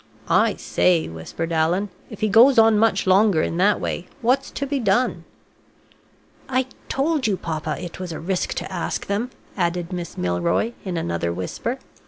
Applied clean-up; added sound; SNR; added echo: none; none; none; none.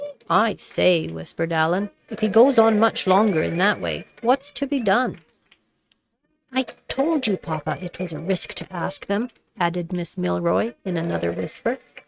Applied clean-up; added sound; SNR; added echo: neural mask model RNNoise.